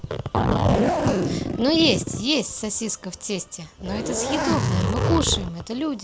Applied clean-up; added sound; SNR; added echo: none; Zipper (clothing); -1 dB; none.